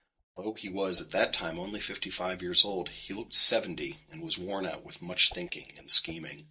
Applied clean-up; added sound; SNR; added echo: neural mask model DeepFilterNet 3.